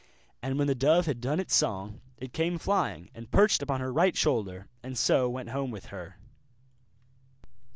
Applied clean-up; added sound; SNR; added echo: none; none; none; none.